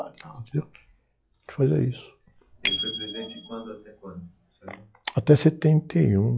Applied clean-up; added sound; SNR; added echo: classical method log-MMSE.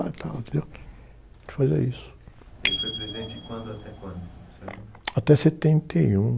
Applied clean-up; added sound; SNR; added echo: none; Bicycle bell; 8 dB; none.